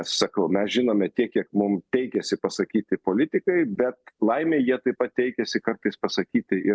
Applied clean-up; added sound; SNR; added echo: none; none; none; none.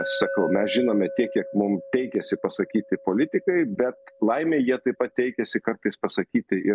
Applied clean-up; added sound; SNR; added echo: none; Glass; 12 dB; none.